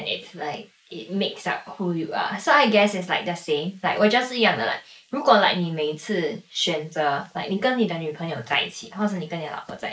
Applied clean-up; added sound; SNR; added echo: neural mask model Resemble Enhance denoiser.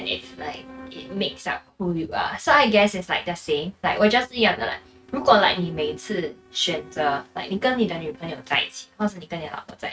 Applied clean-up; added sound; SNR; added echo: neural mask model RNNoise.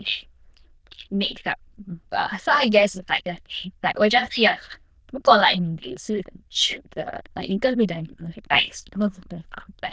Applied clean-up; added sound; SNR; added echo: neural diffusion model UNIVERSE++.